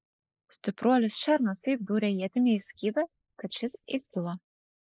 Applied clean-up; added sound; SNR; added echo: neural mask model Resemble Enhance denoiser.